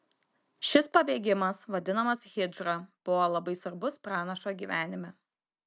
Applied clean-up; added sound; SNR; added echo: none; none; none; none.